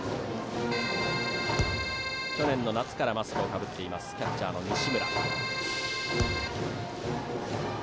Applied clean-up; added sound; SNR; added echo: none; Keyboard (musical) + Thump, thud; 2 dB; none.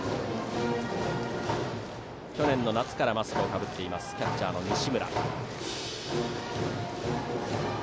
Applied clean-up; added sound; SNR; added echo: none; none; none; none.